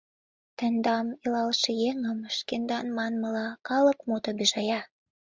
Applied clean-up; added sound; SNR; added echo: none; none; none; none.